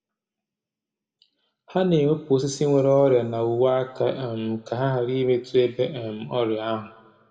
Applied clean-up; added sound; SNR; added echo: none; none; none; reverberation time 1.0 s.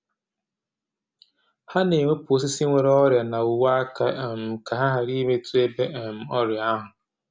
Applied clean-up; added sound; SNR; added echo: none; none; none; none.